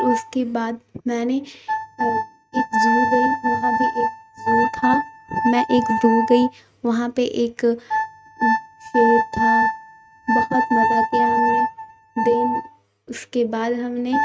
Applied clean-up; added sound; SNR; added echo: neural mask model RNNoise.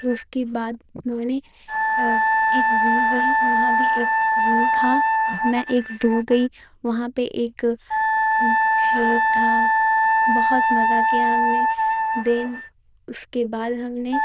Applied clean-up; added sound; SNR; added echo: neural diffusion model UNIVERSE++.